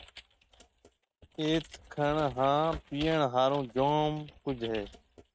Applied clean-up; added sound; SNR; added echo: neural mask model RNNoise.